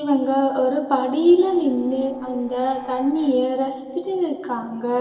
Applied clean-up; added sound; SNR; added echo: neural separator model SepFormer DNS4.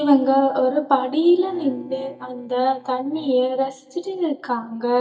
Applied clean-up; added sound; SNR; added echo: neural mask model DeepFilterNet 3.